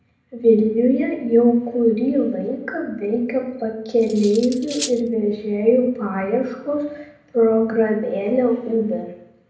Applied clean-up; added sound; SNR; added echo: none; Cutlery, silverware; 14 dB; reverberation time 0.7 s.